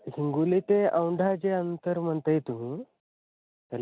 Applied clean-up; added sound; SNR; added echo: none; none; none; none.